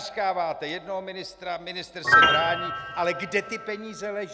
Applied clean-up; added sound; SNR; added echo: none; Piano; -3 dB; none.